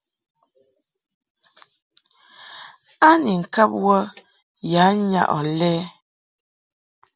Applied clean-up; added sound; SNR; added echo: none; none; none; none.